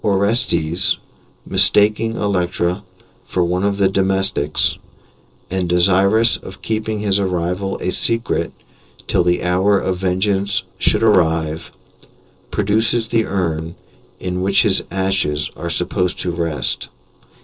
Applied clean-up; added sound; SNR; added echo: neural separator model SepFormer DNS4.